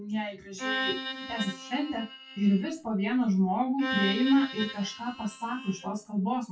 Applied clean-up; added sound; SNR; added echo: classical method WPE with log-MMSE.